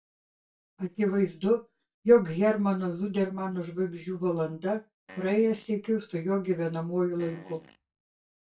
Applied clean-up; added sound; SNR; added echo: neural mask model DeepFilterNet 3.